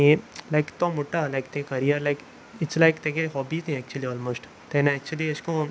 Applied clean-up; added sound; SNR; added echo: none; none; none; none.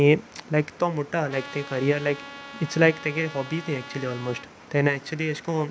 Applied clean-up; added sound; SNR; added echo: none; Trumpet; 16 dB; none.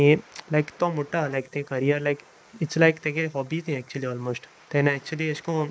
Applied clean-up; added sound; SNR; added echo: neural mask model Resemble Enhance denoiser.